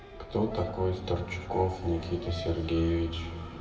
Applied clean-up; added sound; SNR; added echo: none; Brass instrument; 18 dB; reverberation time 2.7 s.